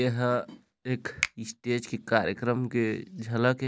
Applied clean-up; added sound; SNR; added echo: none; Finger snapping; 12 dB; none.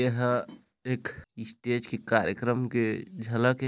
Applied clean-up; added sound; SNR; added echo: none; none; none; none.